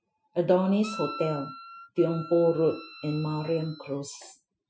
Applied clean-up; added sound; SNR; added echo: classical method Wiener filter.